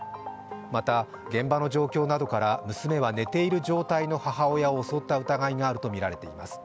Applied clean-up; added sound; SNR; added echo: none; none; none; none.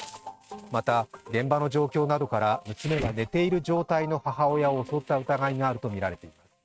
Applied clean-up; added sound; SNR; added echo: neural mask model RNNoise.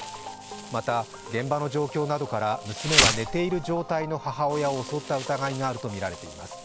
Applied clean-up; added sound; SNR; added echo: none; Insect; 4 dB; none.